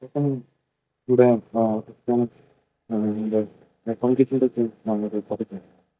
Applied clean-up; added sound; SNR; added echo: neural mask model DeepFilterNet 3.